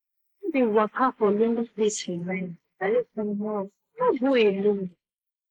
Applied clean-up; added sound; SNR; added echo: neural mask model Resemble Enhance denoiser.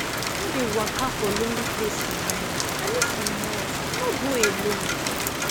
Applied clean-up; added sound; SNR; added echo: none; Rain; -3 dB; none.